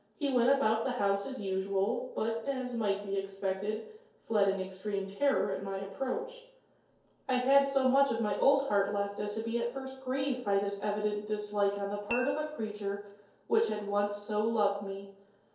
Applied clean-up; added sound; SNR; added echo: none; Tap / Glass; 13 dB; reverberation time 2.4 s.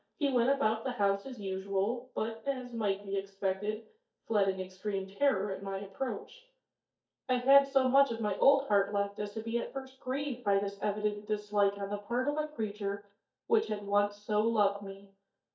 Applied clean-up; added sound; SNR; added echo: neural mask model DeepFilterNet 3.